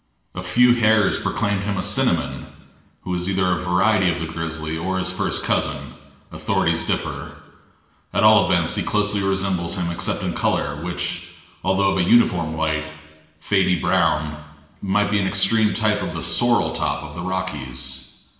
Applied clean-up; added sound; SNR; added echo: none; none; none; reverberation time 1.1 s.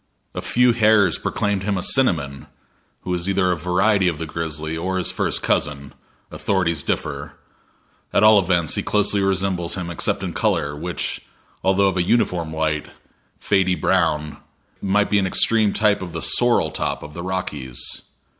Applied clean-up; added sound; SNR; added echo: none; none; none; none.